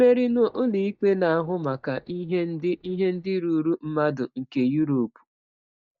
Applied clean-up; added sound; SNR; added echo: neural mask model DeepFilterNet 3.